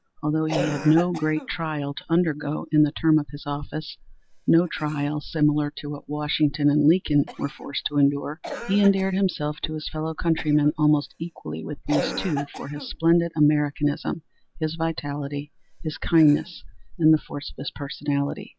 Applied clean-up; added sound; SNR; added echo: none; Cough; 16 dB; none.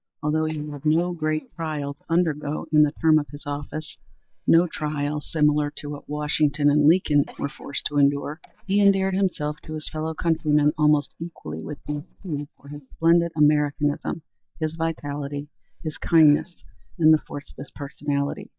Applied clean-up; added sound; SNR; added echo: neural mask model DeepFilterNet 3.